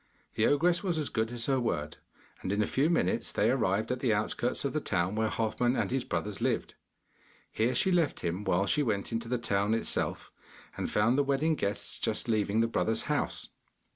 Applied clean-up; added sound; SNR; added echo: none; none; none; none.